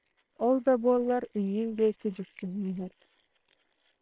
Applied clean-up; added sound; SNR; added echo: neural separator model SepFormer WHAM!.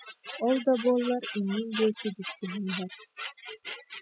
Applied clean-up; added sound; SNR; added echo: classical method spectral subtraction.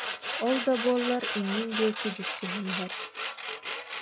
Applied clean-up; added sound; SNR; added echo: none; Sawing; 4 dB; none.